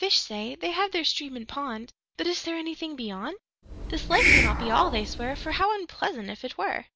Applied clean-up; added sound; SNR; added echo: none; Hiss; -4 dB; none.